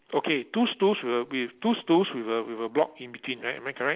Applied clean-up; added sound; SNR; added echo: none; none; none; none.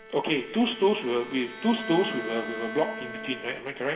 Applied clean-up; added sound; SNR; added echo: none; Bowed string instrument; 11 dB; reverberation time 2.6 s.